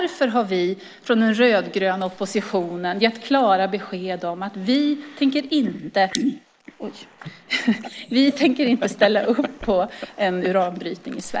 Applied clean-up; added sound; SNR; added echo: neural mask model Resemble Enhance denoiser.